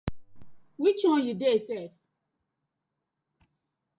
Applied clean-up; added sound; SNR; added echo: none; none; none; none.